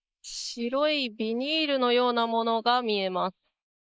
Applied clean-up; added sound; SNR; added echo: neural mask model Resemble Enhance denoiser.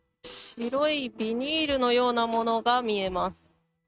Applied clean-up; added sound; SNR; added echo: neural mask model RNNoise.